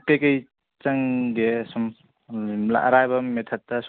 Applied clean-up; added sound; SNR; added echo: none; none; none; none.